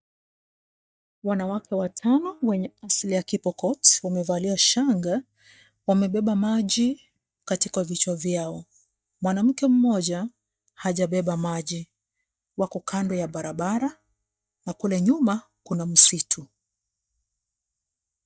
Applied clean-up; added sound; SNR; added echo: neural mask model DeepFilterNet 3.